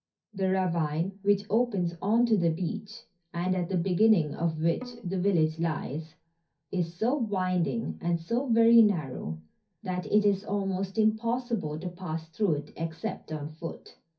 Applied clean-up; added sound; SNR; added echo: none; Bowed string instrument; 20 dB; reverberation time 0.3 s.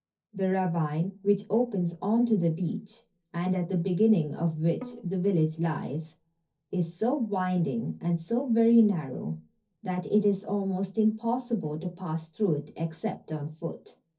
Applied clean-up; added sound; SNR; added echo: neural separator model SepFormer DNS4.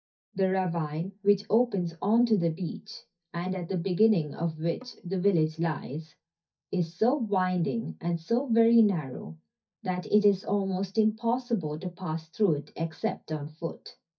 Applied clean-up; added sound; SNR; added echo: neural mask model DeepFilterNet 3.